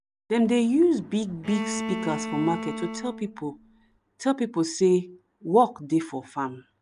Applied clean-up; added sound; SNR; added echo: none; Bowed string instrument; 8 dB; none.